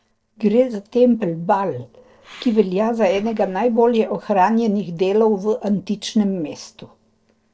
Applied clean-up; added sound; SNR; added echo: neural separator model SepFormer DNS4.